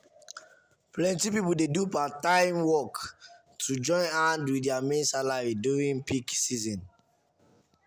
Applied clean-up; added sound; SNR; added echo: none; none; none; none.